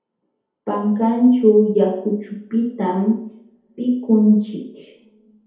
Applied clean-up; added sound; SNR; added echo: none; none; none; reverberation time 0.8 s.